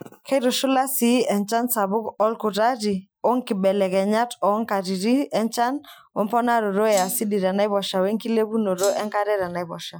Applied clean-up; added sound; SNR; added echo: classical method Wiener filter.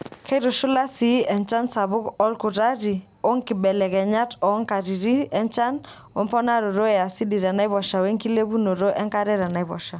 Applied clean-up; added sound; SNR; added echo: none; none; none; none.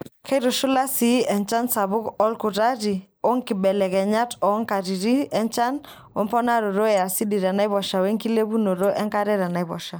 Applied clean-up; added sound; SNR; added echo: neural mask model Resemble Enhance denoiser.